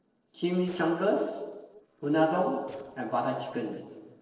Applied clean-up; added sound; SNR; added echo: neural separator model SepFormer DNS4.